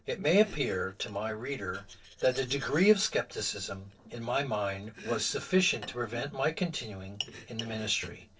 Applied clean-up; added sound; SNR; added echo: neural separator model SepFormer DNS4.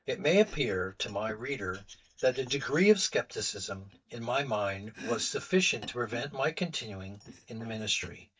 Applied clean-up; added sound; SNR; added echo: neural mask model DeepFilterNet 3.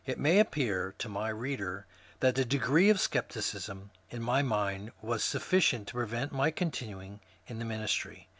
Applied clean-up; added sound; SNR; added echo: none; none; none; none.